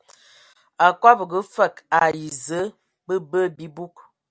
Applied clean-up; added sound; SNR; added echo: none; none; none; none.